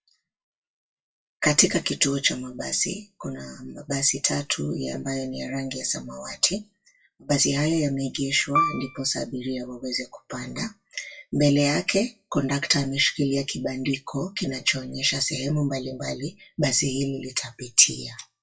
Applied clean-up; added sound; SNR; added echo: classical method WPE with log-MMSE.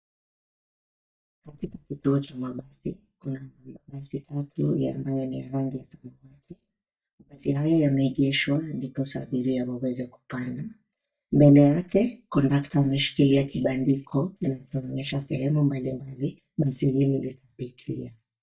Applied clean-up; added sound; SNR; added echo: neural mask model DeepFilterNet 3.